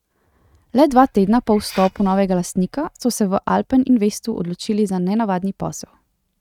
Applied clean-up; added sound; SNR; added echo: neural mask model RNNoise.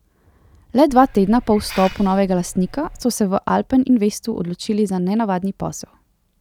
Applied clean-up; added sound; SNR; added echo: none; Hiss; 16 dB; none.